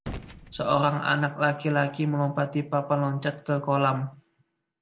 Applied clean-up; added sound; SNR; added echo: none; Gunshot, gunfire; 18 dB; none.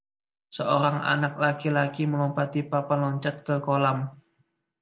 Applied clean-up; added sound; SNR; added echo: none; none; none; none.